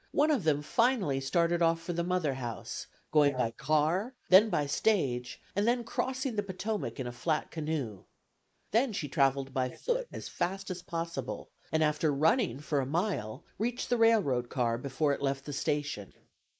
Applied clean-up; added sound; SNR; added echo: neural mask model Resemble Enhance denoiser.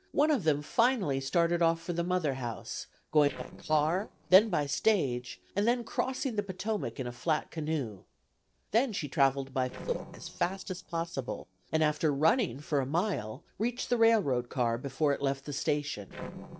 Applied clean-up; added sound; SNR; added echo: neural separator model SepFormer DNS4.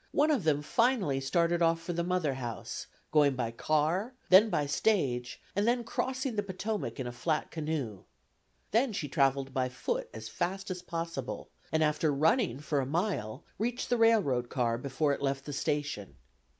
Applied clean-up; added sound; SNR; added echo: none; none; none; none.